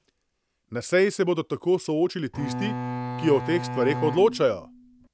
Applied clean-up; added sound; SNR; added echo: none; Bowed string instrument; 7 dB; none.